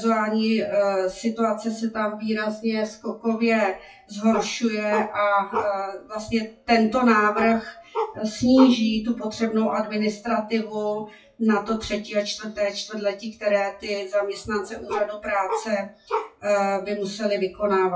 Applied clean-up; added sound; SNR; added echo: classical method WPE with log-MMSE.